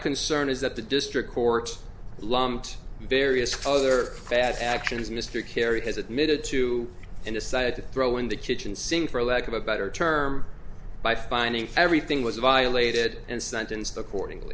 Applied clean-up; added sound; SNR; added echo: none; none; none; none.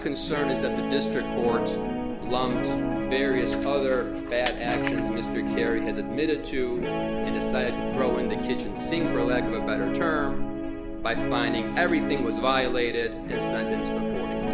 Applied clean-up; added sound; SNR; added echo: none; Guitar + Mechanisms; 0 dB; none.